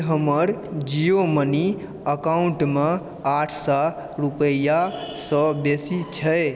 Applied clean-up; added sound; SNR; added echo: none; none; none; none.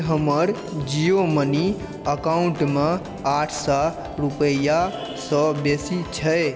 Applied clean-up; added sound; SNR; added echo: none; Organ; 16 dB; none.